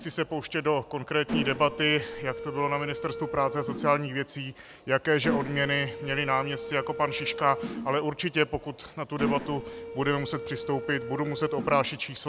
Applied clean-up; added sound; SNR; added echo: none; Mechanisms; 8 dB; none.